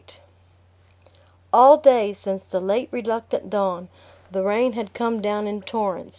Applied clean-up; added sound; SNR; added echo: none; none; none; none.